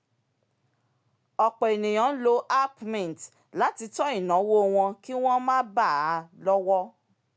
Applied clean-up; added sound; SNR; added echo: none; none; none; none.